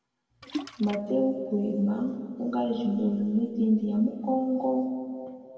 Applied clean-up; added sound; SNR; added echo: none; Splash, splatter; 12 dB; reverberation time 2.2 s.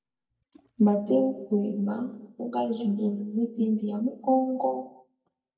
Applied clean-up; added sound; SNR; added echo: neural mask model DeepFilterNet 3.